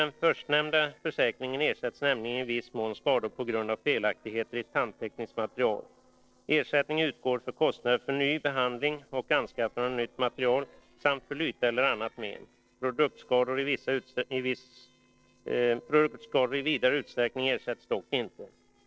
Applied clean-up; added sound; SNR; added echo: neural separator model SepFormer DNS4.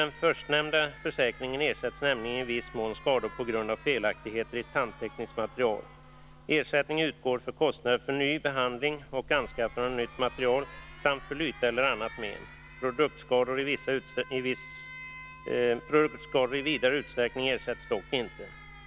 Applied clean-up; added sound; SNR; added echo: none; Alarm; 19 dB; none.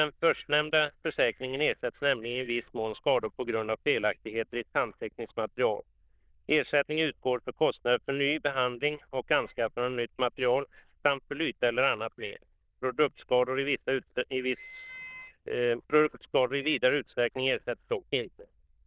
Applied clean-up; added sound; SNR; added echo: neural diffusion model UNIVERSE++.